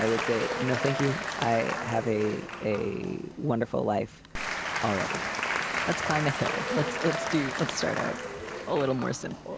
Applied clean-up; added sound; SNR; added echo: none; Applause / Crowd; 3 dB; none.